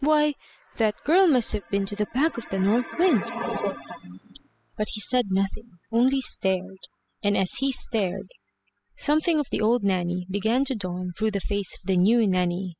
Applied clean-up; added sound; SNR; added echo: classical method spectral subtraction.